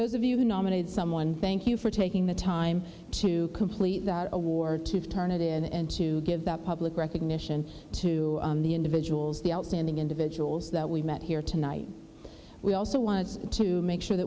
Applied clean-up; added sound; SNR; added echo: none; none; none; none.